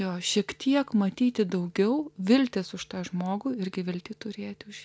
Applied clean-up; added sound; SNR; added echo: none; none; none; none.